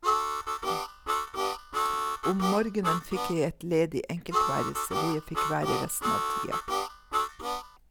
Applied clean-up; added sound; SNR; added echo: none; Harmonica; -2 dB; none.